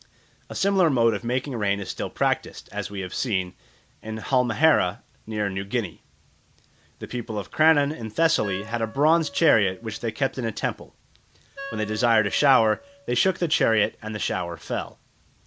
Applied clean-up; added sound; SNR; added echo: none; Wind instrument, woodwind instrument; 18 dB; none.